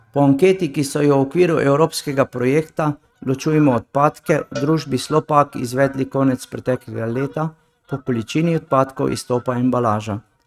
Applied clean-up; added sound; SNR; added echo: neural mask model RNNoise.